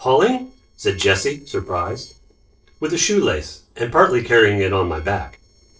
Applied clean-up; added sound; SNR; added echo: neural separator model SepFormer DNS4.